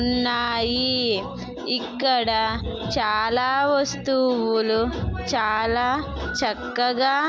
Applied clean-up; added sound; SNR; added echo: none; none; none; none.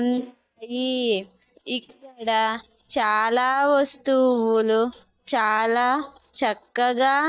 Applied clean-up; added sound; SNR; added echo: neural mask model DeepFilterNet 3.